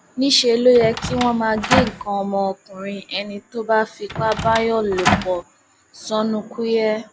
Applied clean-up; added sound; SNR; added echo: none; Door; 3 dB; none.